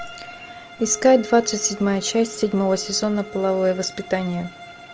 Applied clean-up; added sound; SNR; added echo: none; Wind instrument, woodwind instrument + Bowed string instrument; 16 dB; none.